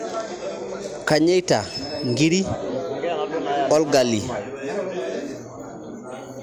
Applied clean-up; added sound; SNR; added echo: none; none; none; none.